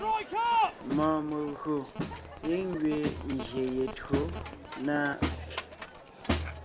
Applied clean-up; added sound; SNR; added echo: none; Crowd; 1 dB; none.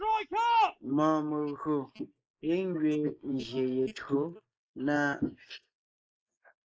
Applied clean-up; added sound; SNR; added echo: neural mask model Resemble Enhance denoiser.